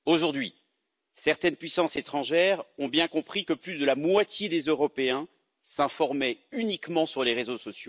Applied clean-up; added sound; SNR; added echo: none; none; none; none.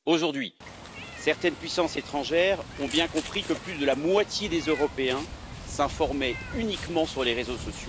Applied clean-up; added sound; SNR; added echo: none; Meow; 12 dB; none.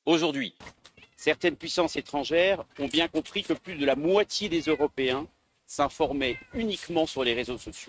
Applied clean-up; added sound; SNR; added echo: neural mask model RNNoise.